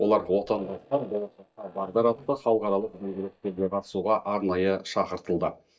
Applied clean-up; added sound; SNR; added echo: neural mask model DeepFilterNet 3.